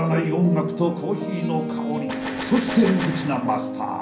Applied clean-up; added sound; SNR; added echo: none; Gunshot, gunfire; 11 dB; reverberation time 0.6 s.